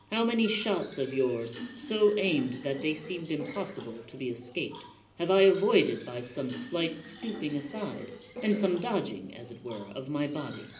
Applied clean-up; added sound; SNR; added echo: none; Fill (with liquid); 15 dB; reverberation time 0.5 s.